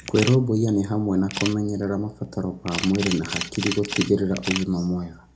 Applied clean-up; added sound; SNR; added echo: none; Camera; 10 dB; reverberation time 0.4 s.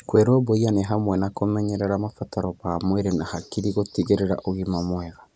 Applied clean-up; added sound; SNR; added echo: none; none; none; none.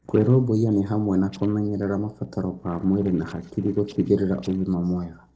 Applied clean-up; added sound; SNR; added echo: neural separator model SepFormer DNS4.